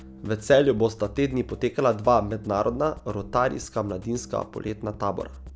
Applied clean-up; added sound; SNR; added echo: none; Drum kit; 18 dB; none.